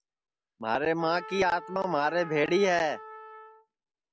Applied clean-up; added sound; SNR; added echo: none; Trumpet; 16 dB; none.